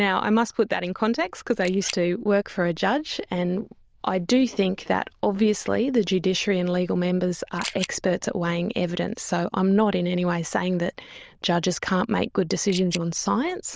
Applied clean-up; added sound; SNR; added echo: neural diffusion model UNIVERSE++.